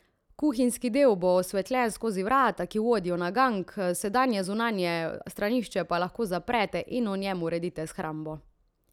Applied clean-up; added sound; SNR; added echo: none; none; none; none.